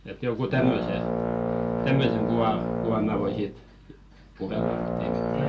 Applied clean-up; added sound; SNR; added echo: none; Brass instrument; 0 dB; none.